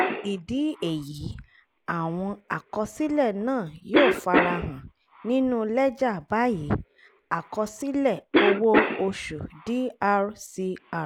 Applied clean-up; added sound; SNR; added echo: none; Cough; 4 dB; none.